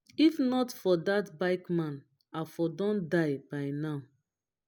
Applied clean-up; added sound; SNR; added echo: none; none; none; none.